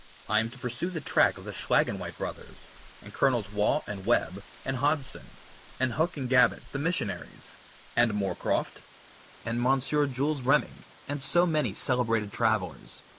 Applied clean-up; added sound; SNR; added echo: neural mask model Resemble Enhance denoiser.